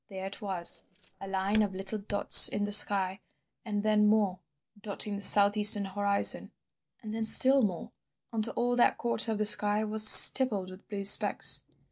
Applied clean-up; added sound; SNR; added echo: neural separator model SepFormer DNS4.